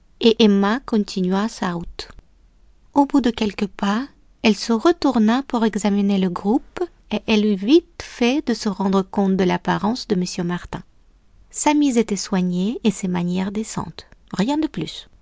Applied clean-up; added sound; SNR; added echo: none; none; none; none.